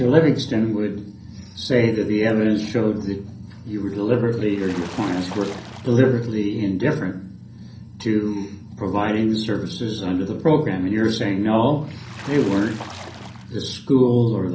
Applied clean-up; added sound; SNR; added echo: none; Water / Splash, splatter; 18 dB; reverberation time 0.6 s.